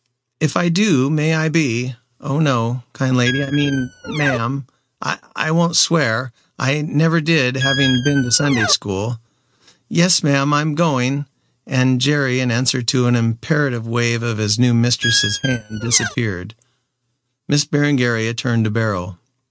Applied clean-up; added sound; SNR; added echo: neural mask model RNNoise.